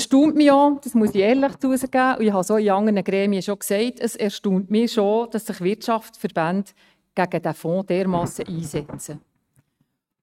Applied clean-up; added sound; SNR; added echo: neural mask model RNNoise.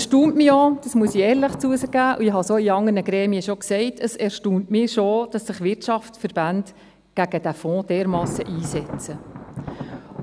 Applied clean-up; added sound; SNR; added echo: none; Thunder; 16 dB; none.